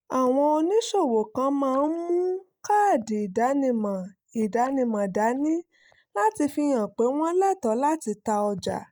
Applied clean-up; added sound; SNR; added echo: neural mask model DeepFilterNet 3.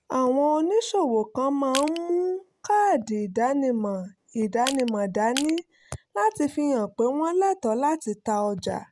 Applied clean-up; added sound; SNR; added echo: none; Crushing; 10 dB; none.